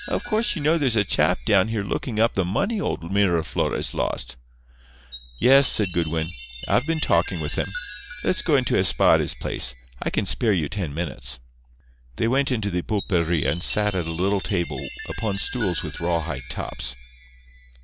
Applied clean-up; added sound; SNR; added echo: none; Chime; 15 dB; none.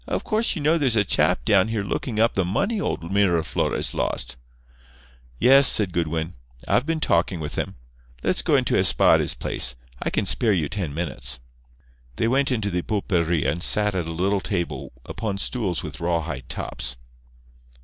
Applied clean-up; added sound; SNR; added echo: none; none; none; none.